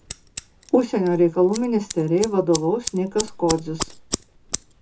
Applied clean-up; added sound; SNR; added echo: none; Scissors; 11 dB; reverberation time 0.2 s.